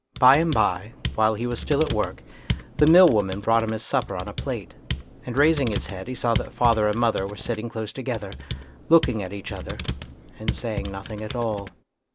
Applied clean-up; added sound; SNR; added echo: none; Computer keyboard; 9 dB; none.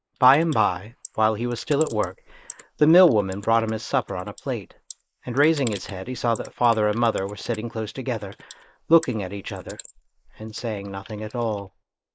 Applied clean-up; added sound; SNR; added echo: neural mask model Resemble Enhance denoiser.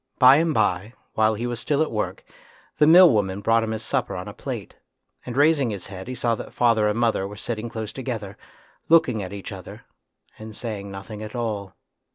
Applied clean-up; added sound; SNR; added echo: none; none; none; none.